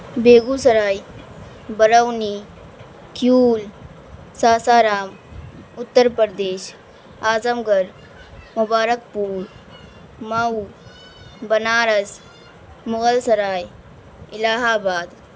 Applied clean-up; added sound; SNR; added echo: none; none; none; none.